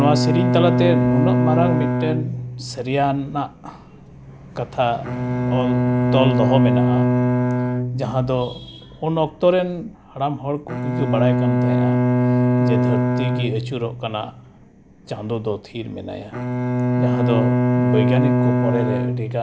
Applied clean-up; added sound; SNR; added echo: none; Bowed string instrument; -4 dB; none.